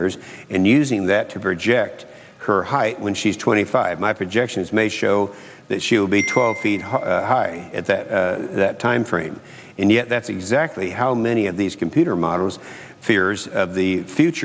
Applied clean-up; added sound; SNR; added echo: none; Marimba, xylophone; 14 dB; none.